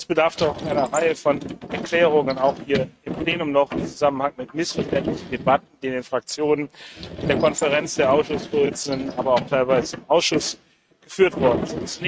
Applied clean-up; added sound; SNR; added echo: neural mask model RNNoise.